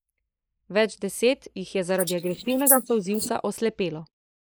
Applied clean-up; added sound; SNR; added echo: neural mask model Resemble Enhance denoiser.